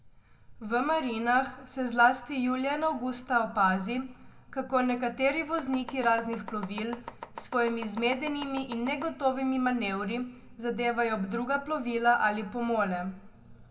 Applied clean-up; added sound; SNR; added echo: none; Domestic sounds, home sounds; 14 dB; reverberation time 1.2 s.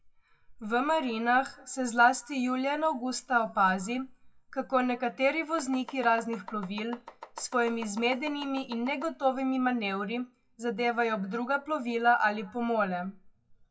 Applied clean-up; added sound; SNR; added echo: classical method WPE with log-MMSE.